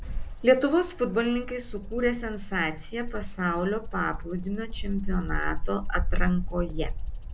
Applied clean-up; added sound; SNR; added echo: none; Bird vocalization, bird call, bird song; 2 dB; none.